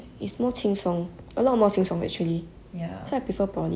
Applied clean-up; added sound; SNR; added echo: none; none; none; none.